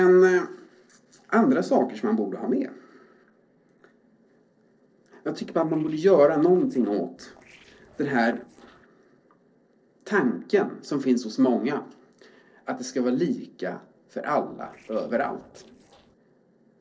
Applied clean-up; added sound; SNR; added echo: neural separator model SepFormer DNS4.